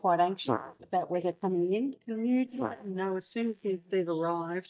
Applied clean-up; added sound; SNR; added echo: neural mask model DeepFilterNet 3.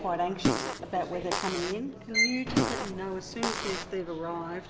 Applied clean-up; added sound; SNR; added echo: none; Bowed string instrument + Fart; -2 dB; none.